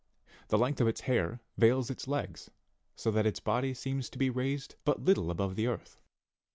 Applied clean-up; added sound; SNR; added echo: none; none; none; none.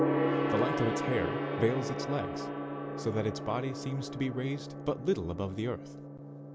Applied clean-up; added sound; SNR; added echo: none; Gong; 0 dB; none.